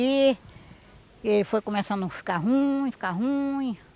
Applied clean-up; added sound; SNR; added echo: none; none; none; none.